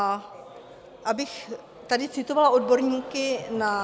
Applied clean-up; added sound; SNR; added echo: none; none; none; none.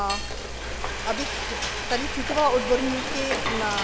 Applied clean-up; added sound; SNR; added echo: none; Frying (food); 1 dB; none.